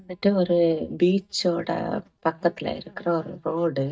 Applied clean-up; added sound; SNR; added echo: neural mask model DeepFilterNet 3.